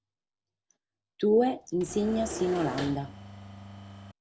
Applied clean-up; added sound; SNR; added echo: none; Engine / Mechanisms; 10 dB; none.